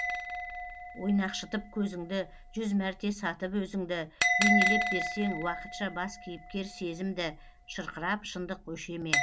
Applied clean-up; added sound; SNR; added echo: none; Bell; 1 dB; none.